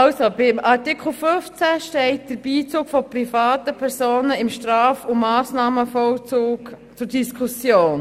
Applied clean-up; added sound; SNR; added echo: none; none; none; none.